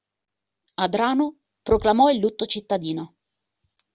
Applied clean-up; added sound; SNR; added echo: none; Bass drum; 18 dB; none.